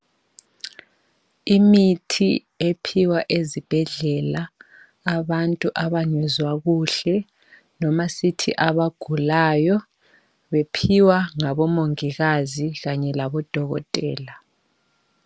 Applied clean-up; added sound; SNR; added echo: none; none; none; none.